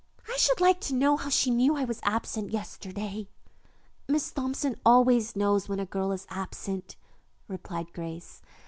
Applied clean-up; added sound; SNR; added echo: none; none; none; none.